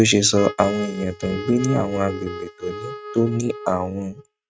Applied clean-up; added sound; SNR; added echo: neural mask model RNNoise.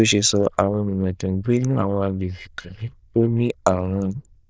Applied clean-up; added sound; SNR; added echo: neural diffusion model UNIVERSE++.